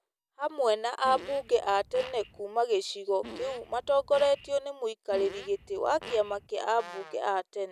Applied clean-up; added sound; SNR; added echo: none; Brass instrument + Fart; 16 dB; none.